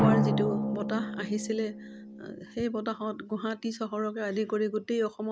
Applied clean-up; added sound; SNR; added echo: none; Drum; 0 dB; none.